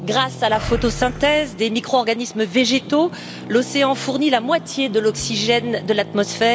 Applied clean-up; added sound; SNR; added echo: none; Animal + Traffic noise, roadway noise; 13 dB; none.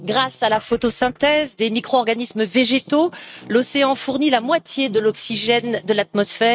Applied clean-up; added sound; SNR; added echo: neural mask model RNNoise.